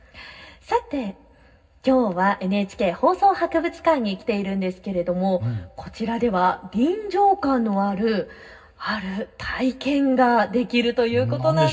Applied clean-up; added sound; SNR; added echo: none; none; none; reverberation time 0.4 s.